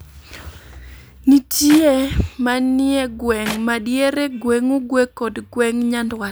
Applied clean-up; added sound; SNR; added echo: none; Clapping; 15 dB; none.